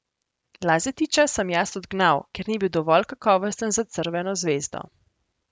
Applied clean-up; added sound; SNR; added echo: none; none; none; none.